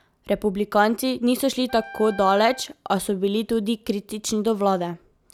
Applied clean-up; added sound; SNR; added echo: none; Wind instrument, woodwind instrument; 18 dB; none.